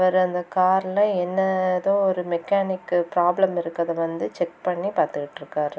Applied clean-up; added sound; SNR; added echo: none; none; none; none.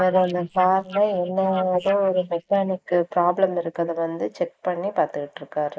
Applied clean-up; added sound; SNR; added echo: neural mask model Resemble Enhance denoiser.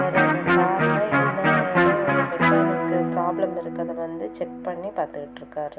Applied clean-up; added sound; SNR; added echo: none; Electric guitar; -4 dB; none.